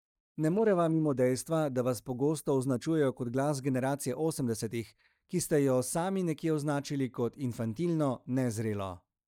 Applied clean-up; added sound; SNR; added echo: neural mask model DeepFilterNet 3.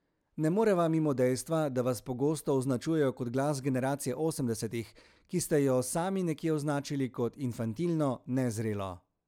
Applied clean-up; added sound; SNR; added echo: none; none; none; none.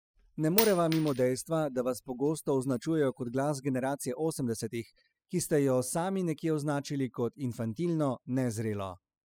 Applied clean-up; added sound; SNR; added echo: classical method spectral subtraction.